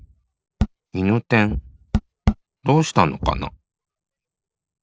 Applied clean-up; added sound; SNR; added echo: none; Thump, thud; 14 dB; none.